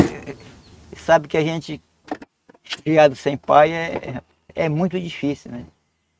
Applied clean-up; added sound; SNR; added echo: neural mask model RNNoise.